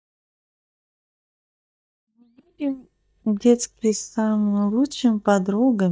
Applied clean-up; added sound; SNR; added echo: neural mask model DeepFilterNet 3.